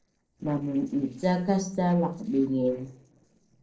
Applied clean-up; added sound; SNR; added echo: neural separator model SepFormer DNS4.